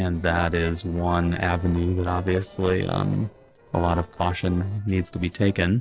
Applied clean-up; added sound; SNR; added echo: neural separator model SepFormer DNS4.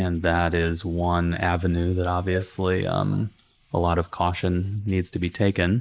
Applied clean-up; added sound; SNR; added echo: neural mask model Resemble Enhance denoiser.